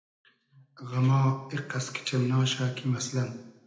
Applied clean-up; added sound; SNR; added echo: none; none; none; reverberation time 0.8 s.